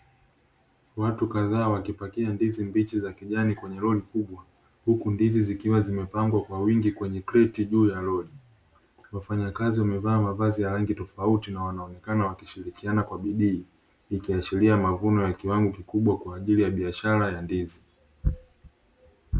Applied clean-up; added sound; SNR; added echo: none; none; none; none.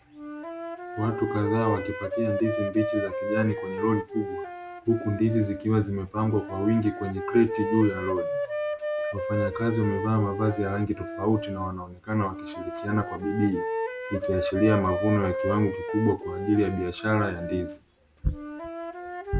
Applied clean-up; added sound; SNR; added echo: none; Wind instrument, woodwind instrument; 5 dB; none.